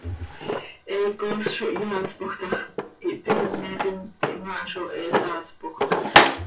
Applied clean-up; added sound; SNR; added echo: none; Drawer open or close; -4 dB; reverberation time 0.3 s.